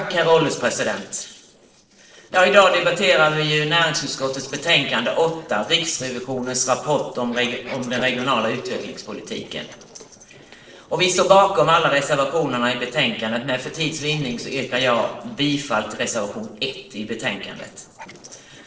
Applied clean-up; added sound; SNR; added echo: neural separator model SepFormer DNS4.